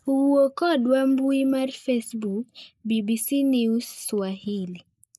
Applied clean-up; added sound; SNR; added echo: neural mask model Resemble Enhance denoiser.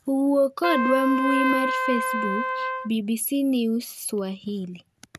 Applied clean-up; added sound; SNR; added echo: none; Trumpet; 4 dB; none.